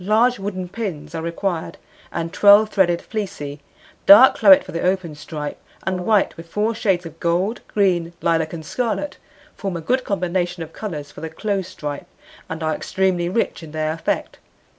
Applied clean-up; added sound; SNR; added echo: none; Brass instrument; 18 dB; none.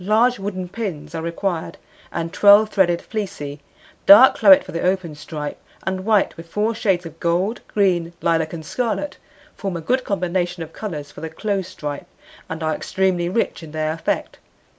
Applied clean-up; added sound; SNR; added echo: none; none; none; none.